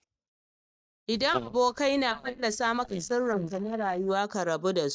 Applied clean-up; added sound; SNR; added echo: neural mask model DeepFilterNet 3.